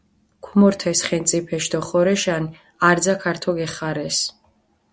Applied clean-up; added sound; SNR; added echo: none; none; none; none.